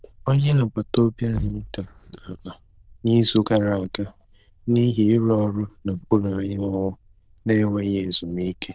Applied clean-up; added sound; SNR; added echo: neural diffusion model UNIVERSE++.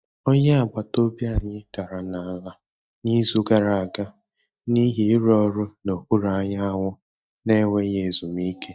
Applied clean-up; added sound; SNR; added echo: neural mask model DeepFilterNet 3.